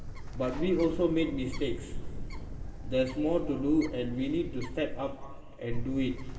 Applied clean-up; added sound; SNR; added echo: none; Bird; 5 dB; reverberation time 2.2 s.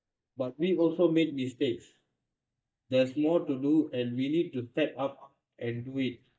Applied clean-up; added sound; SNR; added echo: neural mask model DeepFilterNet 3.